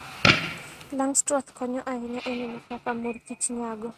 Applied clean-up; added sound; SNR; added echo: neural mask model RNNoise.